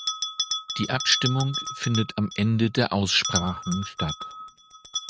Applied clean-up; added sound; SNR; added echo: neural mask model RNNoise.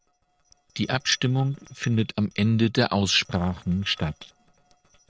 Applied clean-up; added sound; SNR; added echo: neural separator model SepFormer DNS4.